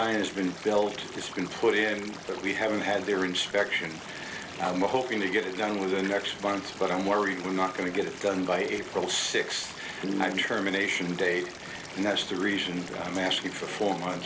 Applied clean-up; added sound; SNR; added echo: none; Stream; 14 dB; none.